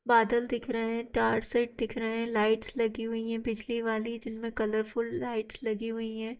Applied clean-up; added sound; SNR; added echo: neural mask model DeepFilterNet 3.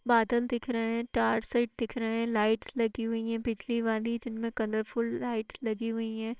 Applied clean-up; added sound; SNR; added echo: neural separator model SepFormer WHAMR!.